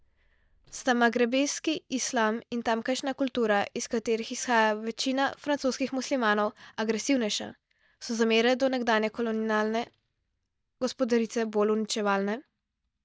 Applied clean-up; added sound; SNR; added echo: neural mask model DeepFilterNet 3.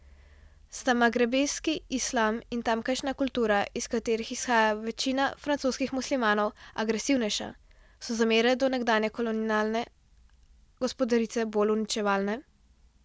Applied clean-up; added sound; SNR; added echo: none; none; none; none.